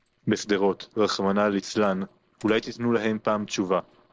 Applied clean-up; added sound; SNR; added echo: neural separator model SepFormer DNS4.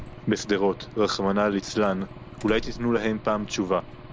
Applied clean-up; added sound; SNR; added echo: none; Engine / Aircraft + Doorbell; 14 dB; none.